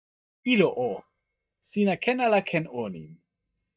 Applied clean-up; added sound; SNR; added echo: neural mask model DeepFilterNet 3.